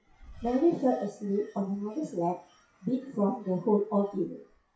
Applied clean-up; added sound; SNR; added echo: classical method WPE with log-MMSE.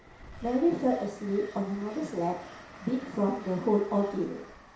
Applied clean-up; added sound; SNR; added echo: none; Train; 17 dB; reverberation time 0.6 s.